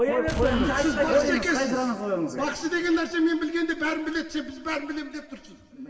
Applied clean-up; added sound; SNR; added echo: none; Explosion; 5 dB; reverberation time 1.9 s.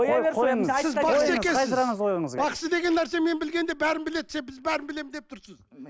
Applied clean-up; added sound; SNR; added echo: none; none; none; none.